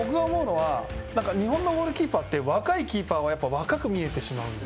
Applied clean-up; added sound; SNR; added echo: none; Mallet percussion; 16 dB; none.